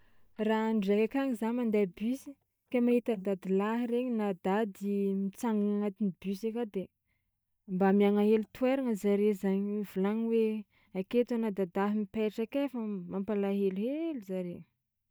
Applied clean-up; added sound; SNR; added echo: neural mask model DeepFilterNet 3.